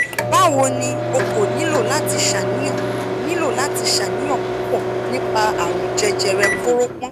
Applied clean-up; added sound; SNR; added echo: none; Microwave oven; 0 dB; none.